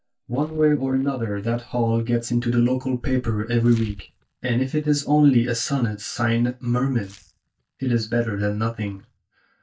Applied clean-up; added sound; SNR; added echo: neural mask model DeepFilterNet 3.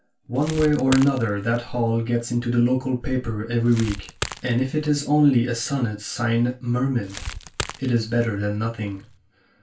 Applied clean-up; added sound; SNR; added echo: none; Crackle; 14 dB; reverberation time 0.2 s.